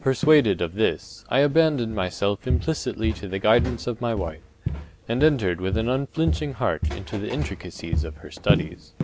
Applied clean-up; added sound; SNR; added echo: none; Walk, footsteps; 6 dB; none.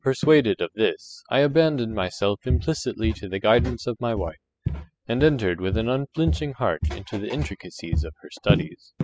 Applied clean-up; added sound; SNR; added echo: classical method spectral subtraction.